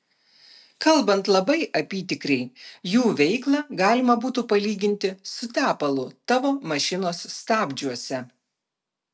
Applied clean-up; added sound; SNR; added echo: none; none; none; none.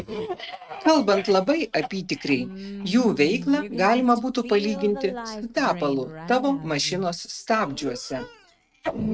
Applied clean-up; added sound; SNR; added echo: neural mask model RNNoise.